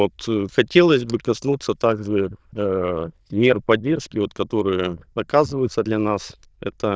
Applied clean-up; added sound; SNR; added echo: neural diffusion model UNIVERSE++.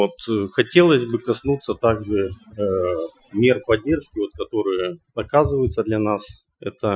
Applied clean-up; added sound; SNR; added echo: classical method Wiener filter.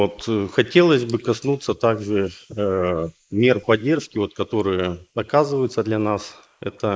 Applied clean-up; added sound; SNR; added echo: neural mask model Resemble Enhance denoiser.